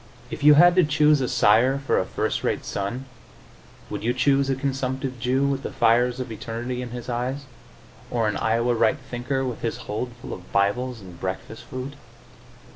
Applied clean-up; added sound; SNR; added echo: none; none; none; none.